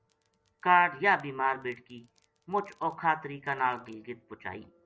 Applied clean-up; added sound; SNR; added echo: none; none; none; none.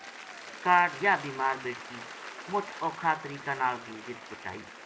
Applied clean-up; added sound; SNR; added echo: none; Applause / Cheering; 13 dB; none.